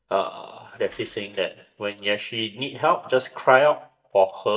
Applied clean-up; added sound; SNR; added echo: neural mask model DeepFilterNet 3.